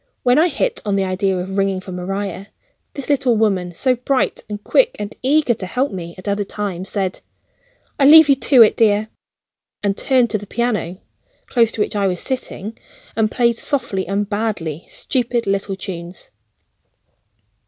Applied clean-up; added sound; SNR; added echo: none; none; none; none.